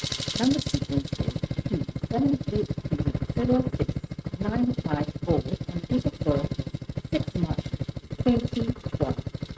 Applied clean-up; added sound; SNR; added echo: neural mask model RNNoise.